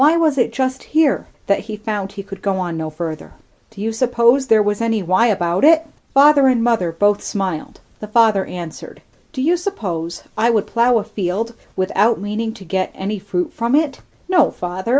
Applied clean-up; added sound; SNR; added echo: none; none; none; none.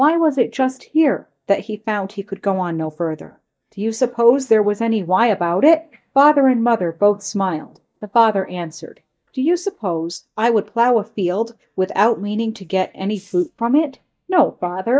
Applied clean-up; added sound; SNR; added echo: neural mask model DeepFilterNet 3.